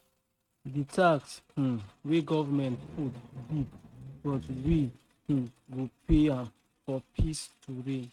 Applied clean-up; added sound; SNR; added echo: neural mask model RNNoise.